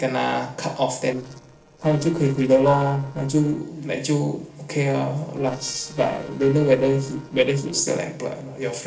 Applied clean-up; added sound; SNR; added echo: neural separator model SepFormer DNS4.